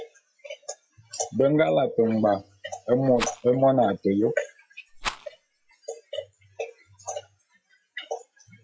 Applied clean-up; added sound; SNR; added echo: classical method log-MMSE.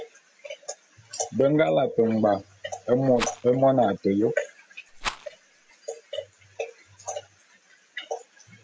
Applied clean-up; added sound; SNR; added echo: none; Rattle; 10 dB; none.